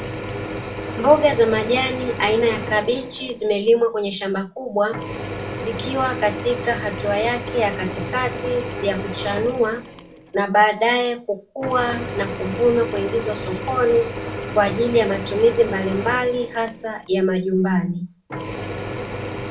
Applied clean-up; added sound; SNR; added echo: none; Drill / Mechanisms; 8 dB; reverberation time 0.2 s.